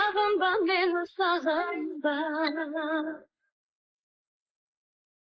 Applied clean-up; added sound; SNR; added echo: neural mask model Resemble Enhance denoiser.